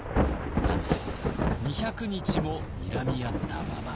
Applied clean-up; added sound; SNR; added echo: none; Thunder / Rain; -3 dB; none.